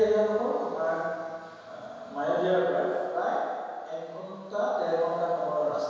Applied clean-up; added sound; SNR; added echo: none; none; none; reverberation time 1.9 s.